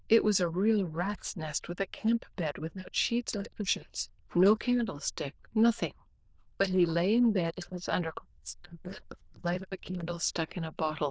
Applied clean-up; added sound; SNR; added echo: neural diffusion model UNIVERSE++.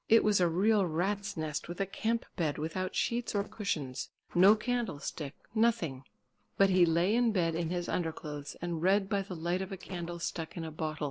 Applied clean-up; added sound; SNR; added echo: neural separator model SepFormer DNS4.